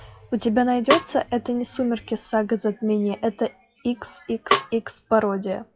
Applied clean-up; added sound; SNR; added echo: classical method WPE with log-MMSE.